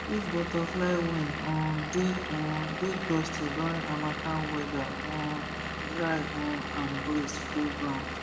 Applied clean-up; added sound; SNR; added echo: none; Engine / Vehicle; 3 dB; reverberation time 0.8 s.